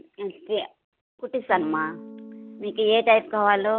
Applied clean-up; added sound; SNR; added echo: none; Electric guitar / Strum; 17 dB; none.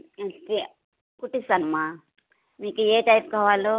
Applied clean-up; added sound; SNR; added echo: none; none; none; none.